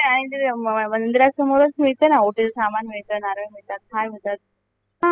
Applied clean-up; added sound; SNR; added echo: classical method spectral subtraction.